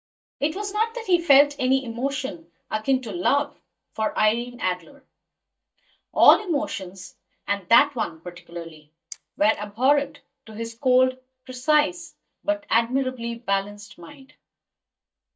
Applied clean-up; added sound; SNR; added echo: neural mask model DeepFilterNet 3.